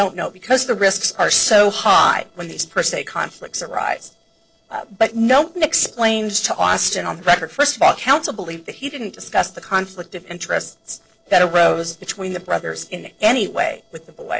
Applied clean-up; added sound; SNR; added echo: neural separator model SepFormer DNS4.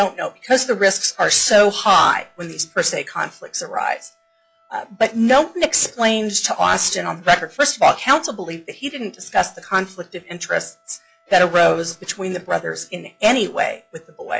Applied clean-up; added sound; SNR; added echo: classical method log-MMSE.